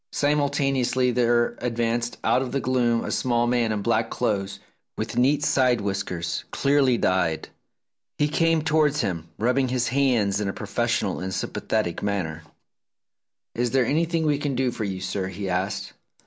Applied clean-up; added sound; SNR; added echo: none; none; none; none.